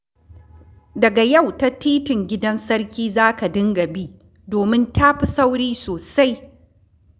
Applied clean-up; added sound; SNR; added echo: none; none; none; none.